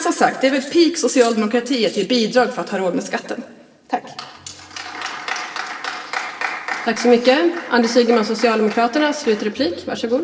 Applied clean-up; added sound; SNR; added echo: none; Cutlery, silverware; 20 dB; reverberation time 1.0 s.